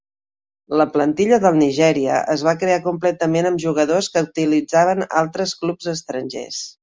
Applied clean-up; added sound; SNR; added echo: none; none; none; none.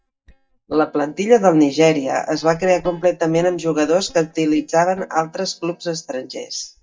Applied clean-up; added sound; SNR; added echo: neural mask model DeepFilterNet 3.